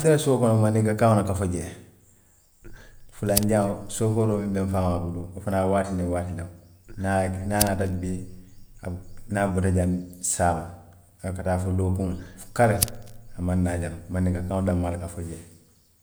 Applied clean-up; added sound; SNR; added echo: none; Fire; 11 dB; none.